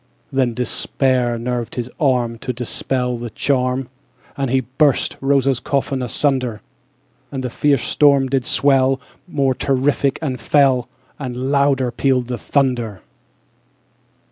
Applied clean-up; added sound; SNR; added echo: none; none; none; none.